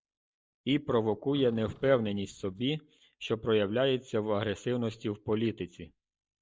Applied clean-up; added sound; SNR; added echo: neural mask model DeepFilterNet 3.